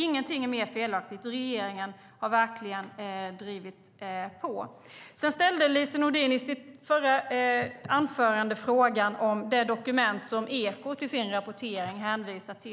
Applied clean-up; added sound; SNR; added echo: none; none; none; none.